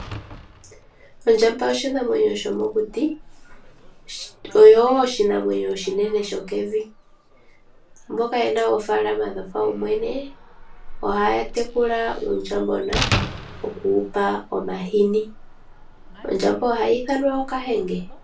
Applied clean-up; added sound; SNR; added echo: none; Slam; 13 dB; reverberation time 0.2 s.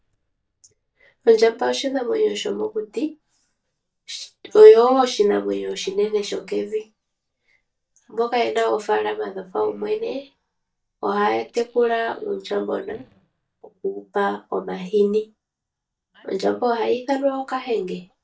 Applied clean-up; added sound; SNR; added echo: neural mask model DeepFilterNet 3.